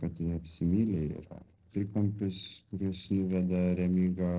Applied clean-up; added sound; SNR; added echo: neural separator model SepFormer DNS4.